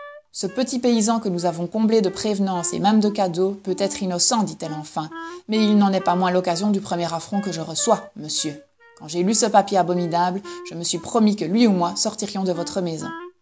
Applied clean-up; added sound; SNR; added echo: none; Wind instrument, woodwind instrument; 19 dB; none.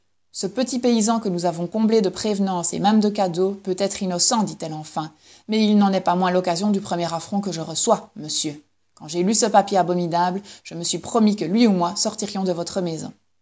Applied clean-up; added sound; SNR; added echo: none; none; none; none.